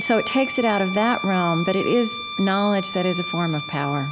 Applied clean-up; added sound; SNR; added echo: none; Bowed string instrument; 8 dB; none.